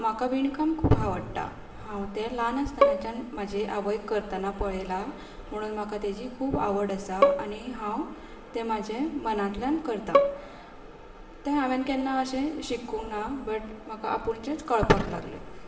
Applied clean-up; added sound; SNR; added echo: none; Bowed string instrument; 0 dB; reverberation time 2.5 s.